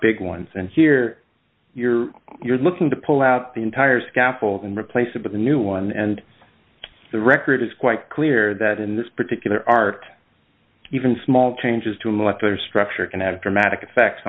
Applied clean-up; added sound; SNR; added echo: none; none; none; none.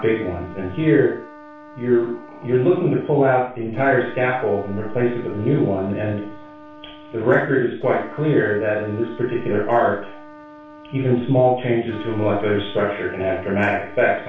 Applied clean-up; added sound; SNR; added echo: none; Trumpet; 20 dB; reverberation time 0.4 s.